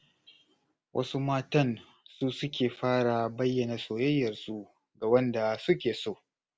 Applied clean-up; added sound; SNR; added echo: none; none; none; none.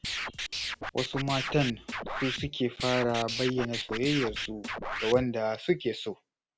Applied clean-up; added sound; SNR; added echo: none; Scratching (performance technique); 5 dB; none.